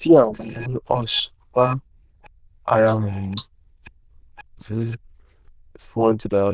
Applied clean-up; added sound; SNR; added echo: neural diffusion model UNIVERSE++.